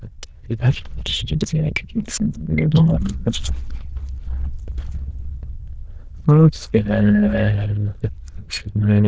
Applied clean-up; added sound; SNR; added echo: neural diffusion model UNIVERSE++.